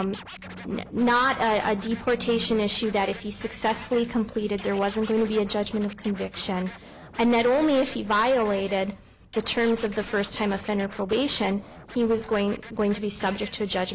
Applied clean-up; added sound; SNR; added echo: none; Scratching (performance technique); 19 dB; none.